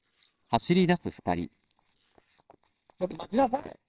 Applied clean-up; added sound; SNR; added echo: neural separator model SepFormer WHAMR!.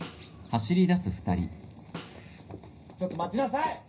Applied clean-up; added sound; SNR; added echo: none; Snare drum; 20 dB; reverberation time 0.4 s.